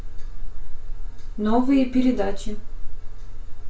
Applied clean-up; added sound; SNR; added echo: none; none; none; reverberation time 0.3 s.